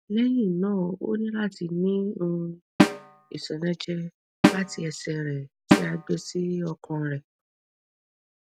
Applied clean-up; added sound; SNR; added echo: none; Snare drum; -3 dB; none.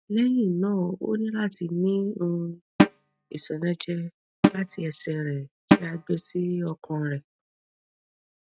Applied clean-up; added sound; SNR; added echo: neural mask model RNNoise.